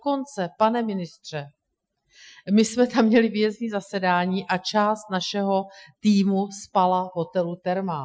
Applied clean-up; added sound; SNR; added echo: classical method Wiener filter.